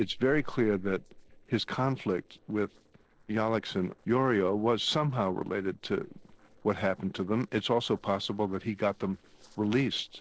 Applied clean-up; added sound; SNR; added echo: neural separator model SepFormer DNS4.